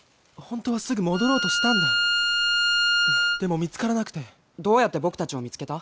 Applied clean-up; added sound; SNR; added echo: none; Bowed string instrument; -3 dB; none.